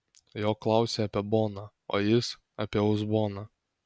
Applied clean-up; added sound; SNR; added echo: none; none; none; none.